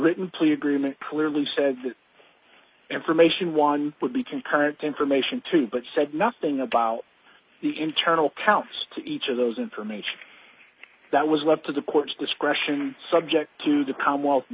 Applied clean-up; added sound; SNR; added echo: none; none; none; none.